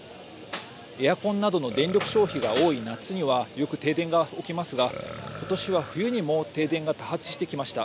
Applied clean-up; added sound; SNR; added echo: none; Burping, eructation; 16 dB; none.